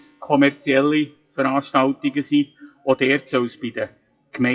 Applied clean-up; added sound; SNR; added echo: classical method WPE with log-MMSE.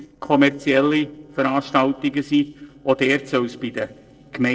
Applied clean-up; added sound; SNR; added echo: neural separator model SepFormer DNS4.